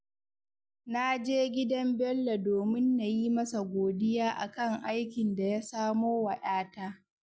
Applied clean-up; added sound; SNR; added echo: none; none; none; none.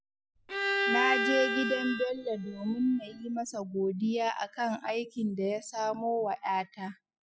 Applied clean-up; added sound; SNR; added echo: classical method spectral subtraction.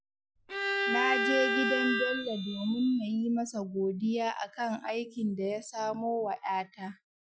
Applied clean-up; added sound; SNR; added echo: classical method Wiener filter.